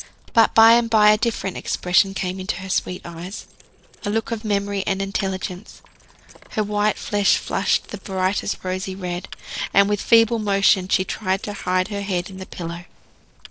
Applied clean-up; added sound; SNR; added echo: neural separator model SepFormer DNS4.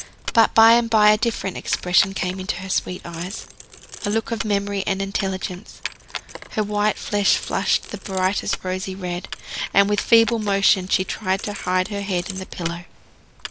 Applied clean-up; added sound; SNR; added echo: none; Keys jangling; 14 dB; none.